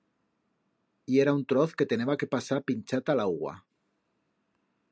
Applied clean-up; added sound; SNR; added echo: none; none; none; none.